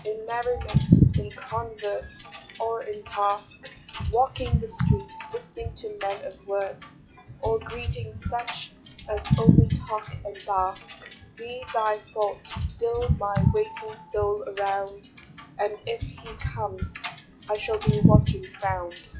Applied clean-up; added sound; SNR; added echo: classical method log-MMSE.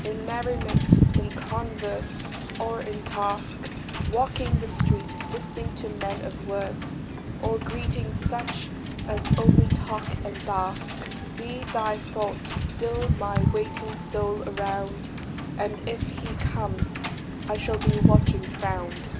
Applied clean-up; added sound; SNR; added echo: none; Wind / Boat, Water vehicle; -5 dB; none.